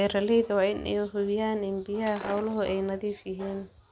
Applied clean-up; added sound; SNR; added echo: none; Shatter; 15 dB; none.